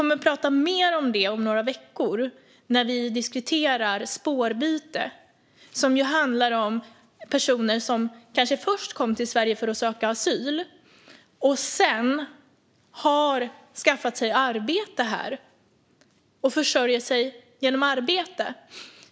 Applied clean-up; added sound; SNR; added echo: none; none; none; none.